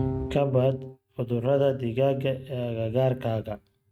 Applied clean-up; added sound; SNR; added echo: neural mask model RNNoise.